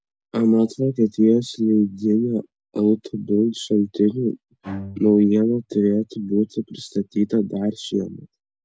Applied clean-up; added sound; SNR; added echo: none; Bowed string instrument; 17 dB; none.